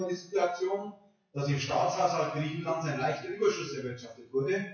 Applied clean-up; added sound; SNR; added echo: classical method WPE with log-MMSE.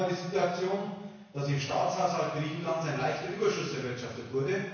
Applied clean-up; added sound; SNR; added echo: none; Bowed string instrument; 18 dB; reverberation time 1.1 s.